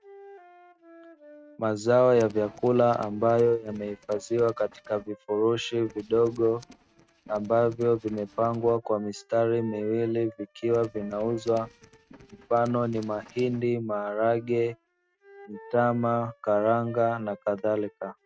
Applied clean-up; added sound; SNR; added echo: neural mask model RNNoise.